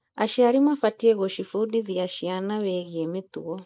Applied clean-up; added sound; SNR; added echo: neural mask model Resemble Enhance denoiser.